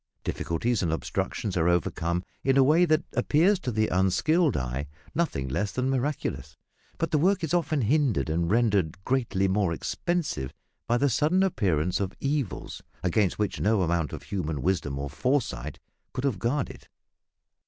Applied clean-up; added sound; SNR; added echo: none; none; none; none.